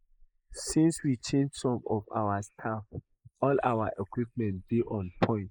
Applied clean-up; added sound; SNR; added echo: neural mask model Resemble Enhance denoiser.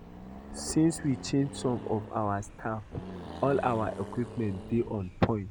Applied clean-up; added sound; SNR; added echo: none; Accelerating, revving, vroom; 12 dB; none.